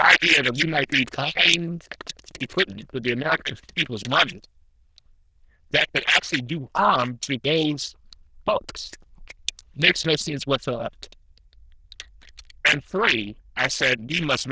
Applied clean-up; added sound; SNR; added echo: neural diffusion model UNIVERSE++.